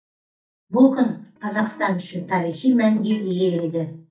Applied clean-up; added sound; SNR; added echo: neural mask model DeepFilterNet 3.